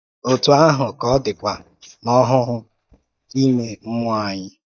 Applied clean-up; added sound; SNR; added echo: neural mask model DeepFilterNet 3.